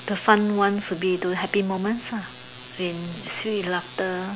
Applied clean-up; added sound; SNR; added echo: none; none; none; none.